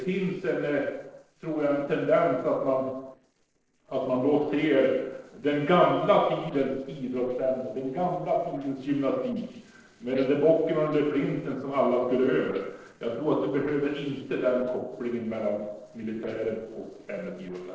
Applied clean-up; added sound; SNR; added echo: neural separator model SepFormer DNS4.